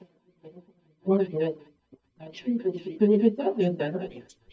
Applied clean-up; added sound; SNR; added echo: neural mask model DeepFilterNet 3.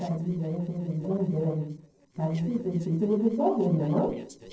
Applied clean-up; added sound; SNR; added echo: neural separator model SepFormer DNS4.